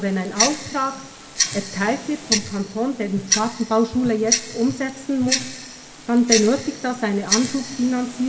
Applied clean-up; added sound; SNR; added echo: none; Tick-tock; 5 dB; reverberation time 0.7 s.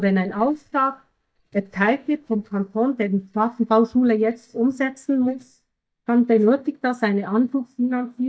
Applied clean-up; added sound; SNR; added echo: neural mask model DeepFilterNet 3.